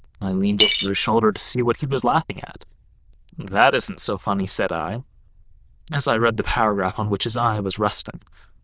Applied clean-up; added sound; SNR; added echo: neural diffusion model UNIVERSE++.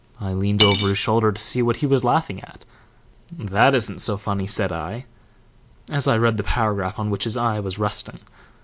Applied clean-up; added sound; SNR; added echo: none; Cutlery, silverware / Dishes, pots, and pans; 4 dB; none.